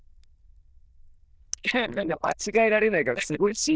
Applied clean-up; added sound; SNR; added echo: neural diffusion model UNIVERSE++.